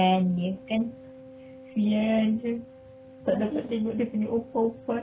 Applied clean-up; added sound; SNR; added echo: none; Organ; 20 dB; none.